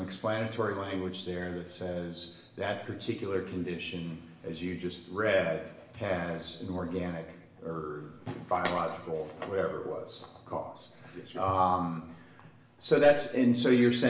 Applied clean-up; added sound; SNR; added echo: none; none; none; reverberation time 0.8 s.